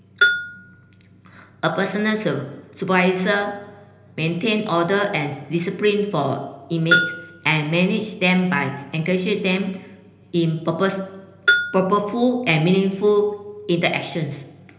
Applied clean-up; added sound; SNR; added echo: none; Bell; 4 dB; reverberation time 1.0 s.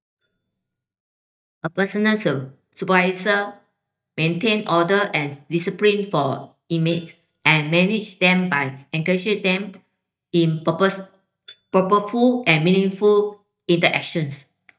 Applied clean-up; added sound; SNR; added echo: neural mask model DeepFilterNet 3.